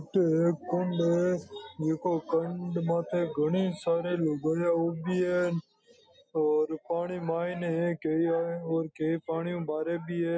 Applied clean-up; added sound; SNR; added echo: none; none; none; none.